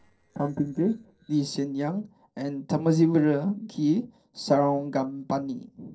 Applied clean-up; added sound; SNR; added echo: neural separator model SepFormer DNS4.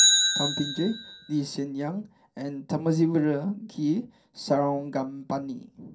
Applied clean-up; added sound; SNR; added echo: none; Bicycle; 2 dB; reverberation time 0.3 s.